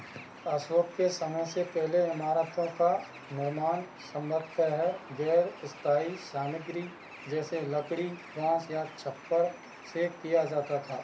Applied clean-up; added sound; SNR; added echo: none; Bird; 17 dB; reverberation time 0.3 s.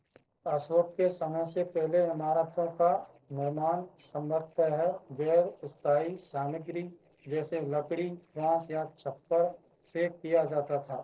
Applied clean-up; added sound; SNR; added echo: neural separator model SepFormer DNS4.